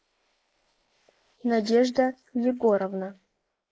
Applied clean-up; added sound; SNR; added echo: neural mask model Resemble Enhance denoiser.